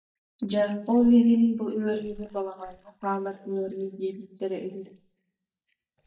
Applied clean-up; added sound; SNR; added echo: neural mask model DeepFilterNet 3.